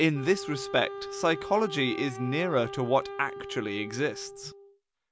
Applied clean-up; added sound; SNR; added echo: none; Wind instrument, woodwind instrument; 11 dB; none.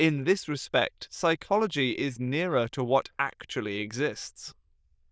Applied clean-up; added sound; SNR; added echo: neural diffusion model UNIVERSE++.